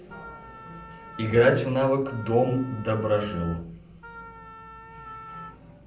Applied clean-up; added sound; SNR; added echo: none; Wind instrument, woodwind instrument; 17 dB; reverberation time 0.6 s.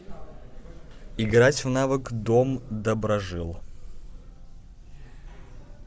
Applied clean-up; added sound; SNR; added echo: none; none; none; none.